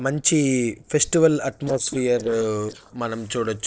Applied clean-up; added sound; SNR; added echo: neural separator model SepFormer DNS4.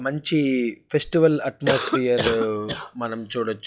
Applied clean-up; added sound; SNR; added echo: classical method log-MMSE.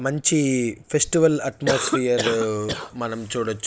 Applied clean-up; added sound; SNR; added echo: neural mask model Resemble Enhance denoiser.